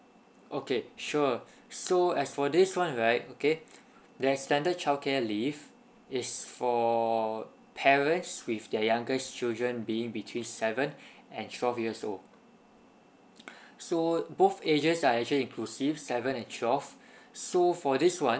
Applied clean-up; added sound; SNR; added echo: none; none; none; none.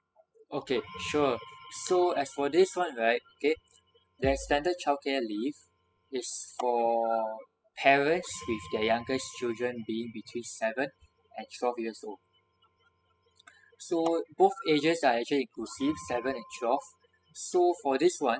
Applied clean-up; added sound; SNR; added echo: classical method spectral subtraction.